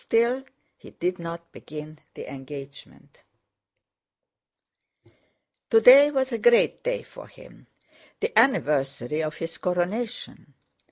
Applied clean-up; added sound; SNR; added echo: none; none; none; none.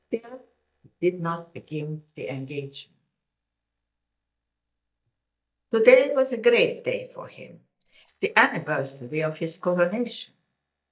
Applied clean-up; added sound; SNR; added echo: neural mask model DeepFilterNet 3.